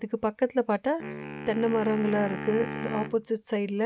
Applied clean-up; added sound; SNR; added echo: none; Wind instrument, woodwind instrument; 10 dB; none.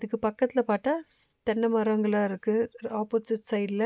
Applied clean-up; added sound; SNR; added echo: none; none; none; none.